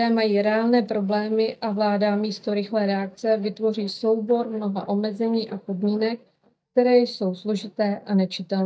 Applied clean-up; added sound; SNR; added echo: neural mask model DeepFilterNet 3.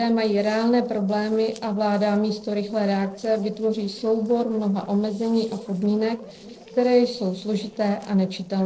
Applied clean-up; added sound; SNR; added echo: neural separator model SepFormer DNS4.